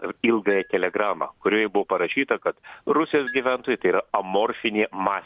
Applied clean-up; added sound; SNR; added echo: none; Marimba, xylophone; 18 dB; none.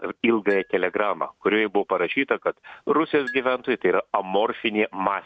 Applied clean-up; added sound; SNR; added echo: neural mask model RNNoise.